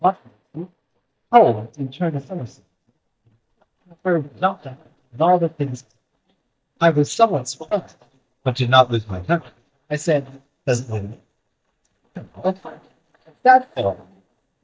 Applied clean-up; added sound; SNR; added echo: neural mask model DeepFilterNet 3.